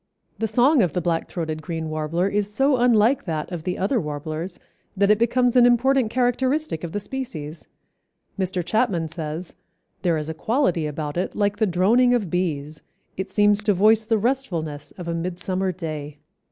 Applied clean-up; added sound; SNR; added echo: none; none; none; none.